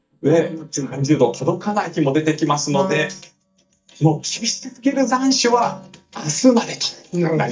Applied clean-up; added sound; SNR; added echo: neural mask model DeepFilterNet 3.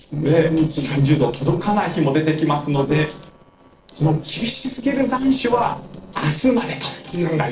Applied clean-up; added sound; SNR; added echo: neural separator model SepFormer DNS4.